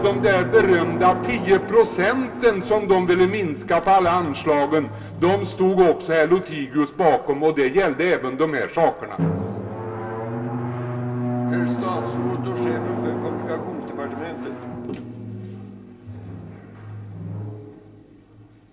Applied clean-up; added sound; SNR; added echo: none; Drum; 7 dB; reverberation time 1.4 s.